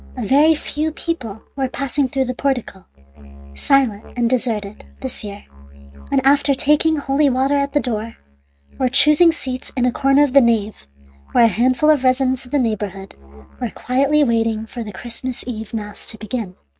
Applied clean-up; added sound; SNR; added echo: neural mask model RNNoise.